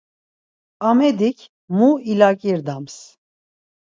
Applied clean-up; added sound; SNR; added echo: none; none; none; none.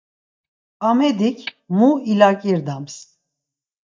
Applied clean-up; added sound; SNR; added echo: neural mask model DeepFilterNet 3.